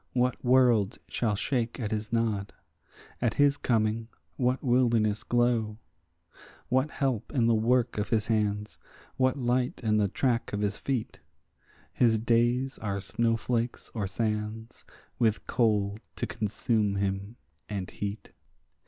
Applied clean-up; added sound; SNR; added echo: none; none; none; none.